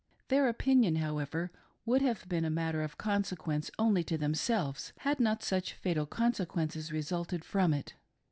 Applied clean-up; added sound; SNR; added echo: none; none; none; none.